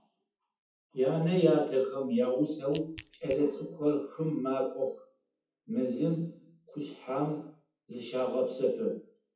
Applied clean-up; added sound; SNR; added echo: classical method WPE with log-MMSE.